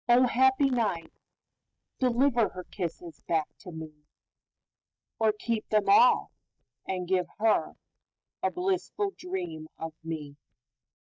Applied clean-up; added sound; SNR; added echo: neural mask model DeepFilterNet 3.